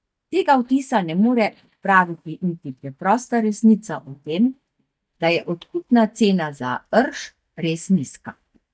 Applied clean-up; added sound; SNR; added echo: neural mask model DeepFilterNet 3.